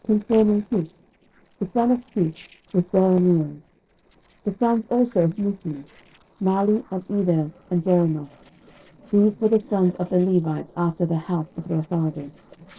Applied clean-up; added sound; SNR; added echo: neural separator model SepFormer DNS4.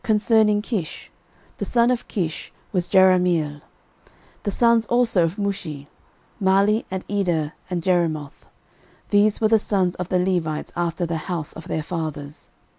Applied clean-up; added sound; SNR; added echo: none; none; none; none.